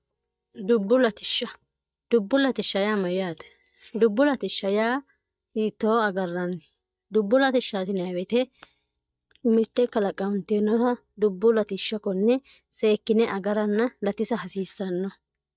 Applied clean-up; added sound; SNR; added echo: neural mask model DeepFilterNet 3.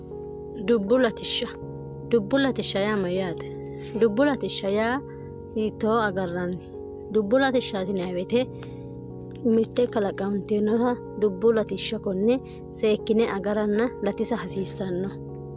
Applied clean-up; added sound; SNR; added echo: none; Piano; 12 dB; none.